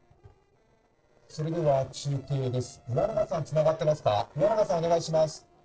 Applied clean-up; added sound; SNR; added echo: neural separator model SepFormer DNS4.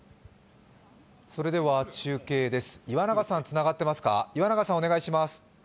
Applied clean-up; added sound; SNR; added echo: none; none; none; none.